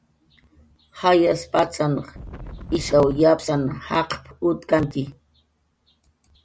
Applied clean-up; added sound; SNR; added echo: none; Wind; 12 dB; none.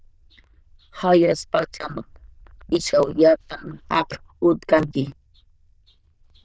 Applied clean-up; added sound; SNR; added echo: neural diffusion model UNIVERSE++.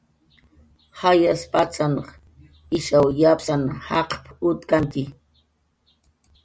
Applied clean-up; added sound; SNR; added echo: none; none; none; none.